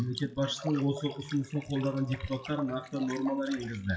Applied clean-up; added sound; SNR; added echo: classical method WPE with log-MMSE.